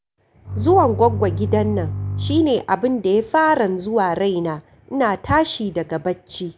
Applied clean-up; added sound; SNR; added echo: none; Bowed string instrument; 5 dB; none.